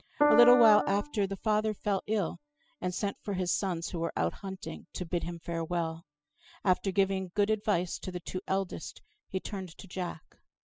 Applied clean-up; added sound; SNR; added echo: classical method spectral subtraction.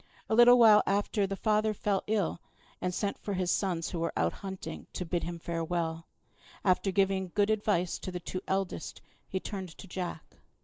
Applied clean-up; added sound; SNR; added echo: neural mask model Resemble Enhance denoiser.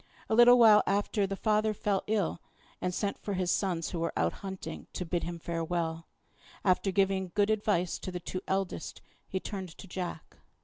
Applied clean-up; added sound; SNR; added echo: none; none; none; none.